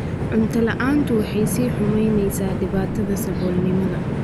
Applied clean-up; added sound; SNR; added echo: none; Train; 2 dB; none.